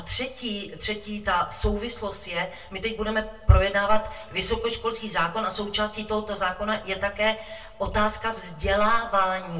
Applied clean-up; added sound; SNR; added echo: none; none; none; reverberation time 0.2 s.